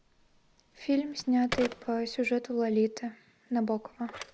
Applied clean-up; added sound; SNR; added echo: none; Telephone; 14 dB; none.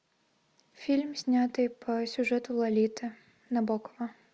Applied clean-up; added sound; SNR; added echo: none; none; none; none.